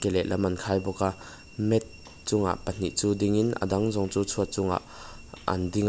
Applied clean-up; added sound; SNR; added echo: none; none; none; none.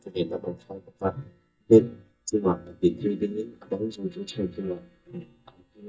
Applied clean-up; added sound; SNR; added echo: neural mask model DeepFilterNet 3.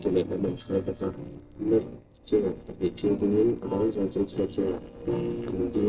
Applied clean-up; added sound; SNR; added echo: neural separator model SepFormer DNS4.